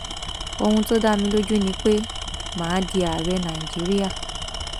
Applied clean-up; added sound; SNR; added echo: none; Tools; 7 dB; none.